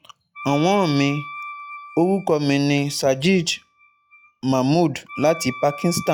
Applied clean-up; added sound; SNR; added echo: classical method log-MMSE.